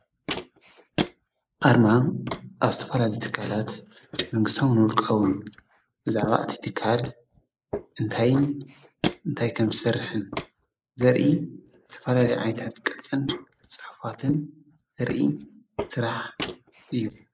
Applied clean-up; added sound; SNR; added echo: neural mask model Resemble Enhance denoiser.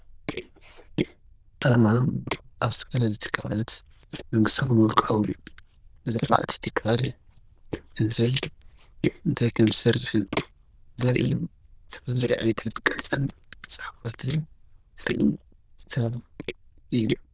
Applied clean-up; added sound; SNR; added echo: neural diffusion model UNIVERSE++.